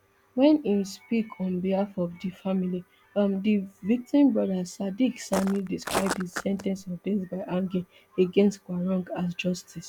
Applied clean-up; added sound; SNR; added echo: none; Walk, footsteps; 7 dB; none.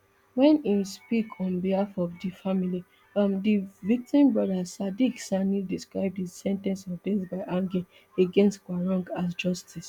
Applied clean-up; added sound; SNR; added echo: none; none; none; none.